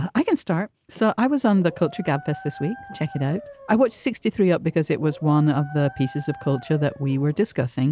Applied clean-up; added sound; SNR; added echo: none; Dog; 20 dB; none.